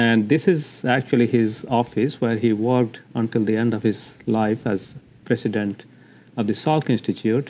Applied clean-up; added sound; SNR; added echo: none; none; none; none.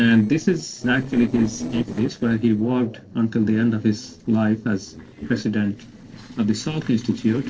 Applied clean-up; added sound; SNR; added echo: neural separator model SepFormer DNS4.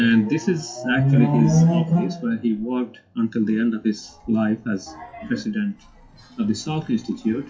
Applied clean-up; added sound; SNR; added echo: classical method WPE with log-MMSE.